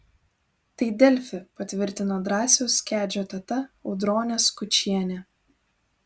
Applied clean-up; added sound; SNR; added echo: none; none; none; none.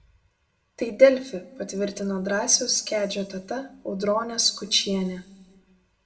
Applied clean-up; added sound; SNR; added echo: none; none; none; reverberation time 0.5 s.